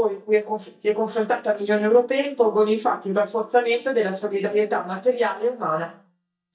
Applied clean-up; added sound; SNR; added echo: neural mask model DeepFilterNet 3.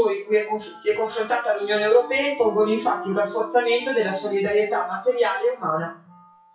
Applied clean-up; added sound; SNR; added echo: classical method WPE with log-MMSE.